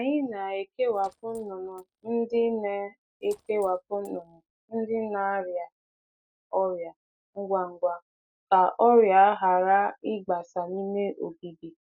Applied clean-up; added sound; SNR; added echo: neural mask model RNNoise.